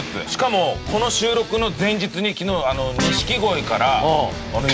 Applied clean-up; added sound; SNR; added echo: none; none; none; none.